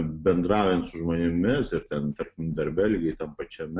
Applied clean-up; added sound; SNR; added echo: none; none; none; none.